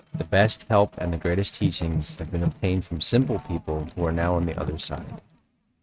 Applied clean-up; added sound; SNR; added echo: neural mask model RNNoise.